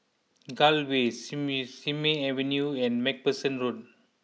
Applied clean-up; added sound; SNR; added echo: none; none; none; none.